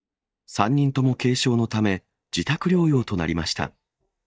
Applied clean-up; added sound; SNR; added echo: neural mask model DeepFilterNet 3.